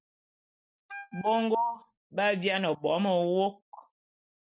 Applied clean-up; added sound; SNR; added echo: neural mask model RNNoise.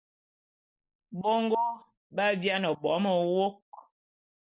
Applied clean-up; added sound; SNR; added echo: neural mask model Resemble Enhance denoiser.